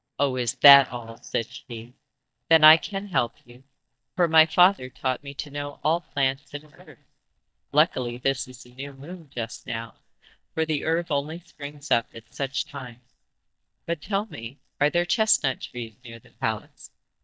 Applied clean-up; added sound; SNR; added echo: neural mask model DeepFilterNet 3.